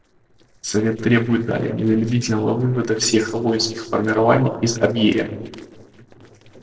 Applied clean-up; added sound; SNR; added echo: neural separator model SepFormer DNS4.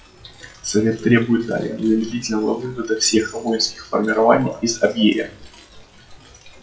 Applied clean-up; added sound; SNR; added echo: classical method WPE with log-MMSE.